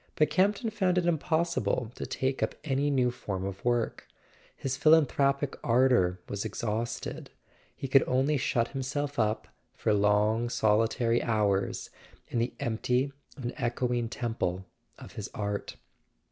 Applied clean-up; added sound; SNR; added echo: none; none; none; none.